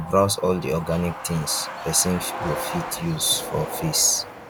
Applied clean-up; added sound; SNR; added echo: none; Truck; 9 dB; none.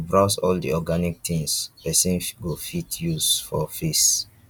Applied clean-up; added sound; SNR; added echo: none; none; none; none.